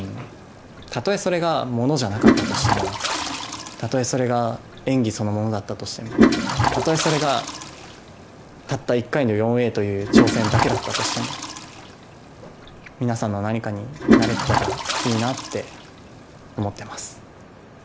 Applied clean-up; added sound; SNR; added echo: none; Toilet flush; 0 dB; none.